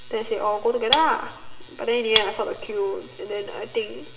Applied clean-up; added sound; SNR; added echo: none; Cutlery, silverware; 2 dB; reverberation time 0.9 s.